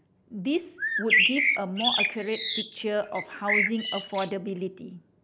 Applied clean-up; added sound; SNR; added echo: none; Bird; -4 dB; none.